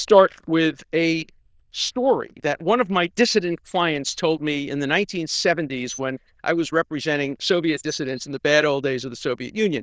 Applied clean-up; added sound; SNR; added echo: neural diffusion model UNIVERSE++.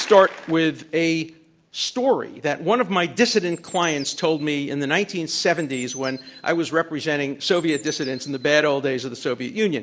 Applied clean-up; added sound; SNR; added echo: none; Bird; 19 dB; none.